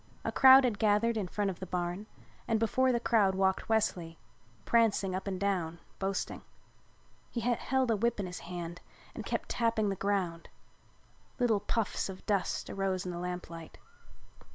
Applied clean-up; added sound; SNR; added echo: none; none; none; none.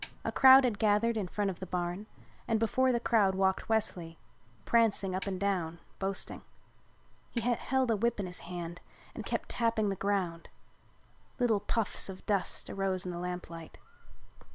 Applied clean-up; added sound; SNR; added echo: none; Snare drum; 19 dB; none.